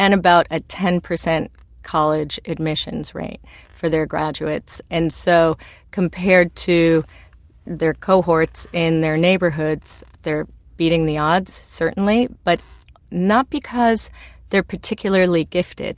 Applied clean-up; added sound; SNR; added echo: none; none; none; none.